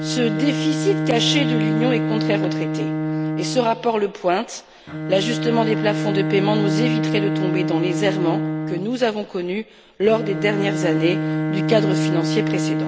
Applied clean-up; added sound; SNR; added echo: none; Bowed string instrument; 0 dB; none.